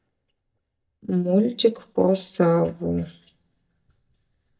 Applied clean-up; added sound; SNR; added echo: neural mask model DeepFilterNet 3.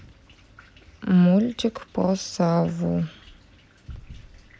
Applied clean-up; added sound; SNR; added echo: none; none; none; none.